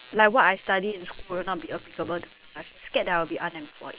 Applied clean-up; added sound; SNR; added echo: neural separator model SepFormer WHAM!.